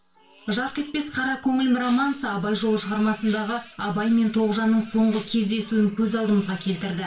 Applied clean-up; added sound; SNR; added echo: none; Shatter; 19 dB; reverberation time 0.3 s.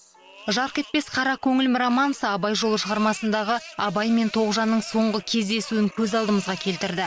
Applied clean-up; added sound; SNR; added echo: none; none; none; none.